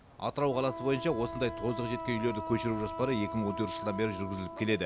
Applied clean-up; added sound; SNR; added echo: none; Wind instrument, woodwind instrument; 8 dB; none.